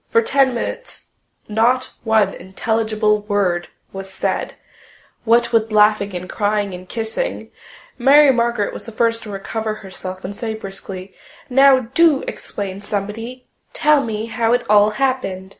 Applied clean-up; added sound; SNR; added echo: none; none; none; none.